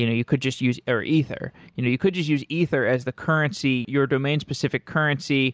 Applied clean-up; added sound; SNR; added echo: none; none; none; none.